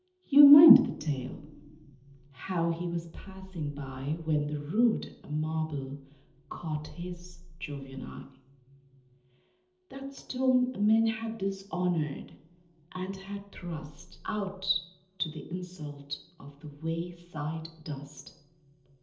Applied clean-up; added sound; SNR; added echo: none; none; none; reverberation time 1.2 s.